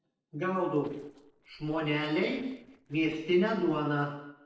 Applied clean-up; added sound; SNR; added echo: neural separator model SepFormer DNS4.